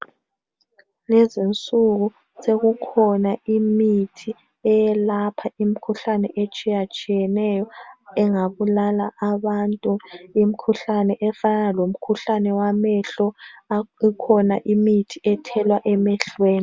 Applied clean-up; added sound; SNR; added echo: none; none; none; none.